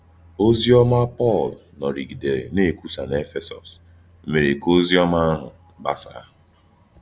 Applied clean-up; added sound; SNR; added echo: none; none; none; none.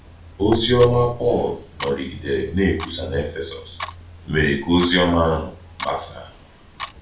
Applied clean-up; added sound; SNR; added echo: none; Clock; 16 dB; reverberation time 0.4 s.